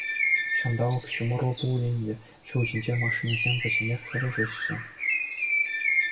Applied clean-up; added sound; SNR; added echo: none; Bird; 0 dB; reverberation time 0.2 s.